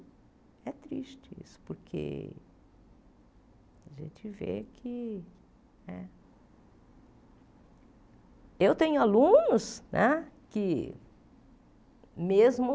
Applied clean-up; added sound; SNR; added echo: none; none; none; none.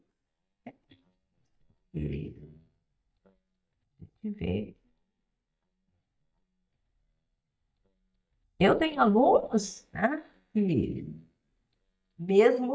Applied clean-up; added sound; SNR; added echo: neural mask model DeepFilterNet 3.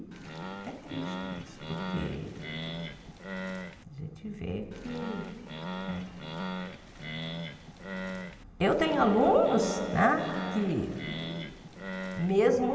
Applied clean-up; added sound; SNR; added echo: none; Animal; 8 dB; reverberation time 2.9 s.